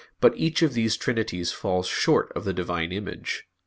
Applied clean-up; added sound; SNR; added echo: none; none; none; none.